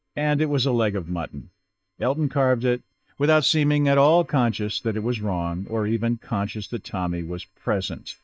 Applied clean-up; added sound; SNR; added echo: neural mask model DeepFilterNet 3.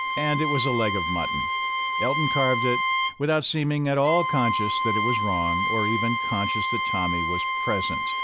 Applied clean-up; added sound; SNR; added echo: none; Bowed string instrument; -1 dB; none.